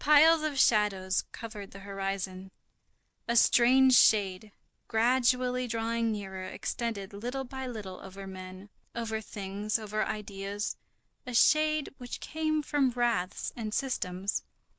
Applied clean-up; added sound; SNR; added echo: none; none; none; none.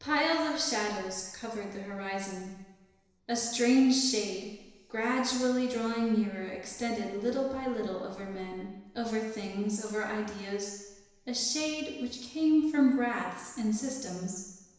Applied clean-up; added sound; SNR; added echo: none; none; none; reverberation time 1.0 s.